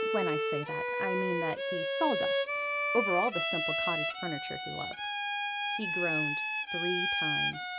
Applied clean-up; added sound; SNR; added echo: none; Bowed string instrument; -4 dB; none.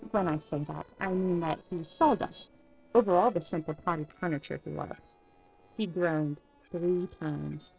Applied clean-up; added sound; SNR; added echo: neural separator model SepFormer DNS4.